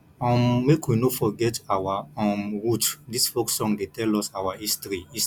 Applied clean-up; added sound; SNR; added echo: none; none; none; none.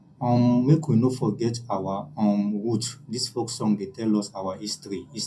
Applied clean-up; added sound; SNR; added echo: none; none; none; reverberation time 0.2 s.